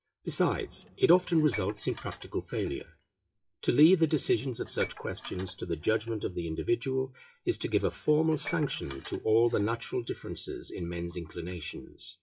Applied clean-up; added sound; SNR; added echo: classical method WPE with log-MMSE.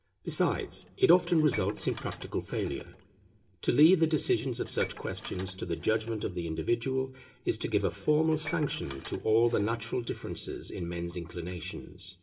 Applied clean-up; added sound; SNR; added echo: none; Dishes, pots, and pans; 19 dB; reverberation time 1.1 s.